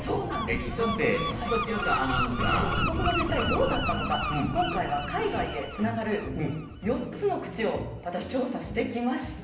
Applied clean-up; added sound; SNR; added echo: none; Gull, seagull; 4 dB; reverberation time 0.8 s.